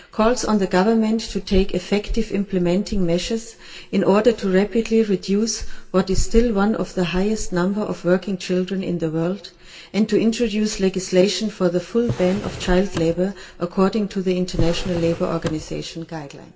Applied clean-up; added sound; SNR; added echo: none; Drawer open or close; 12 dB; reverberation time 0.7 s.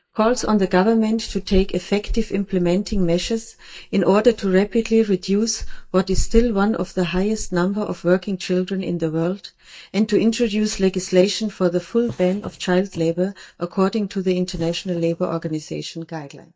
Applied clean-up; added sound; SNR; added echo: neural mask model DeepFilterNet 3.